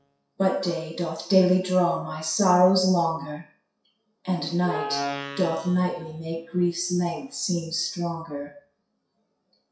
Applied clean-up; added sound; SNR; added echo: classical method WPE with log-MMSE.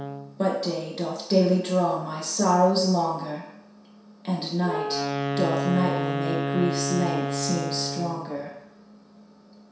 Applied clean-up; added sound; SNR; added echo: none; Wind instrument, woodwind instrument; 6 dB; reverberation time 0.7 s.